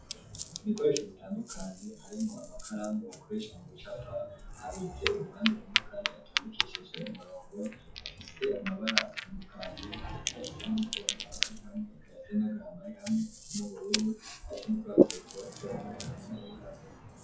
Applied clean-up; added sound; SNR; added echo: classical method WPE with log-MMSE.